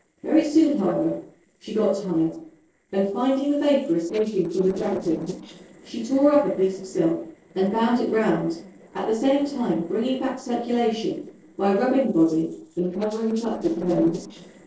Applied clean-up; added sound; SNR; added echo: neural separator model SepFormer DNS4.